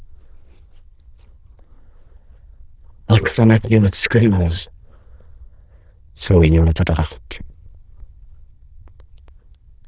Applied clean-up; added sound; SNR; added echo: neural diffusion model UNIVERSE++.